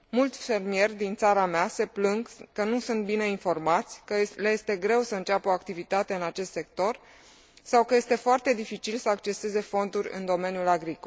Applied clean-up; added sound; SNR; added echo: none; none; none; none.